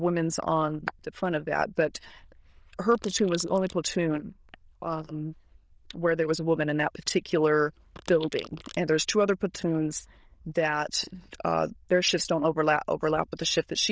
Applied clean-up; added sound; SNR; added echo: neural diffusion model UNIVERSE++.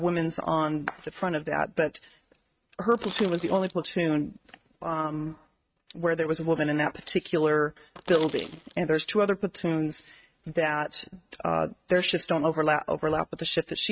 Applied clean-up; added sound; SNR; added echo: neural mask model RNNoise.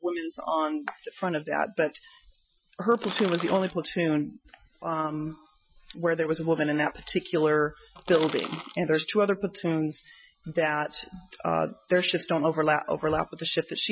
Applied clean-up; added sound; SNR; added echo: classical method Wiener filter.